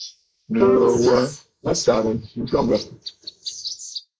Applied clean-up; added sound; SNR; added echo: neural mask model Resemble Enhance denoiser.